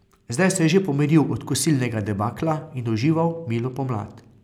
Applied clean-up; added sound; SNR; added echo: none; none; none; none.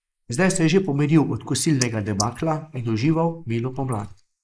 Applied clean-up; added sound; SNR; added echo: neural mask model Resemble Enhance denoiser.